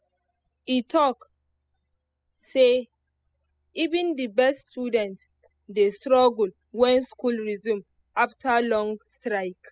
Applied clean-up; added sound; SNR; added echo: classical method spectral subtraction.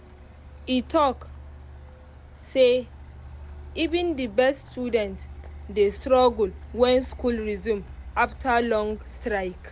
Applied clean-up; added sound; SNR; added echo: none; Truck; 15 dB; none.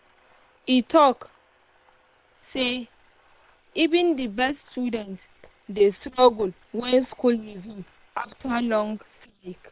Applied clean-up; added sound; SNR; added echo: neural separator model SepFormer WHAM!.